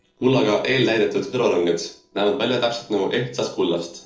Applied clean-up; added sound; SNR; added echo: neural separator model SepFormer DNS4.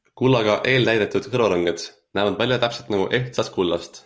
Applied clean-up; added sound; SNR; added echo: none; none; none; none.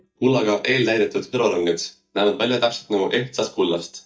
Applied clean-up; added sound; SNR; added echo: neural mask model DeepFilterNet 3.